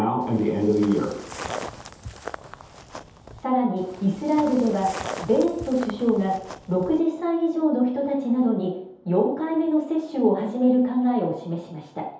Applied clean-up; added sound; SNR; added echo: none; Walk, footsteps; 14 dB; reverberation time 0.8 s.